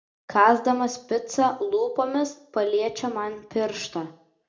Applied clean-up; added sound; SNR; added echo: none; none; none; reverberation time 0.3 s.